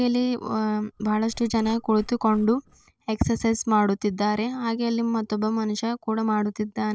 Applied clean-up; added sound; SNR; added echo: neural separator model SepFormer DNS4.